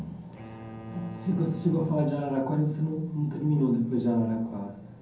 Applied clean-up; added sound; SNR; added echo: none; Bowed string instrument; 17 dB; reverberation time 0.6 s.